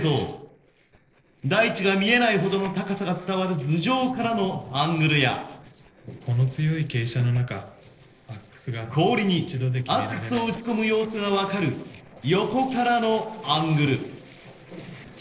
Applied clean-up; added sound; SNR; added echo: neural separator model SepFormer DNS4.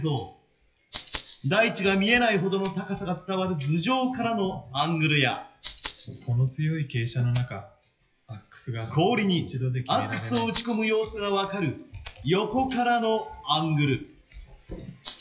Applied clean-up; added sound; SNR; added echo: classical method WPE with log-MMSE.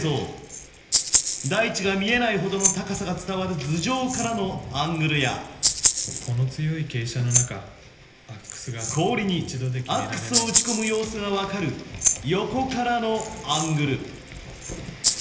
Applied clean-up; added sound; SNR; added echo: none; Rattle (instrument); 3 dB; reverberation time 1.4 s.